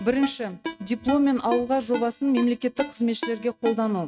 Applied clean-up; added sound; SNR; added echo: neural mask model RNNoise.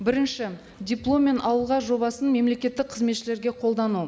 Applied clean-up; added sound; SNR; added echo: none; none; none; none.